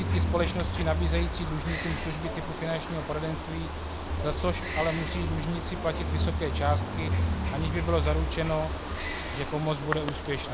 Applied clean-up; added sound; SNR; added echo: none; Engine / Car + Wild animals; -2 dB; none.